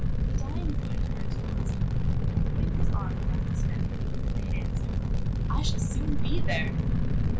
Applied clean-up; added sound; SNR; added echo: none; Fire; -5 dB; reverberation time 0.2 s.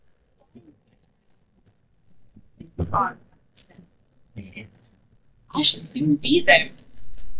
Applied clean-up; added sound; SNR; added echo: neural mask model DeepFilterNet 3.